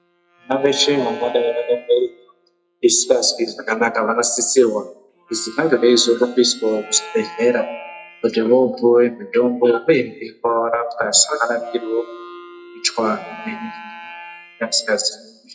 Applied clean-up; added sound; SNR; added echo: classical method WPE with log-MMSE.